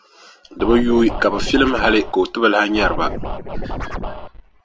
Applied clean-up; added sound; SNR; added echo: none; Scratching (performance technique); 6 dB; none.